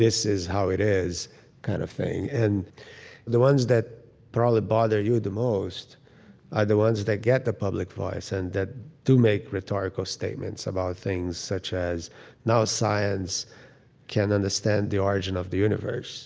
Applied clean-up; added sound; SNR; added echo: none; none; none; none.